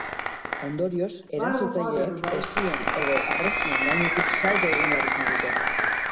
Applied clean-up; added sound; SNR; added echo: none; Applause; -4 dB; reverberation time 1.5 s.